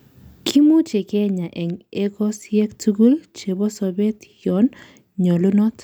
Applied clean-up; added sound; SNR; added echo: none; none; none; none.